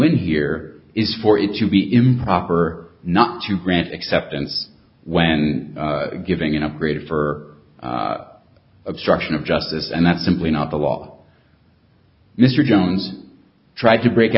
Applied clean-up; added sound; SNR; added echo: none; none; none; none.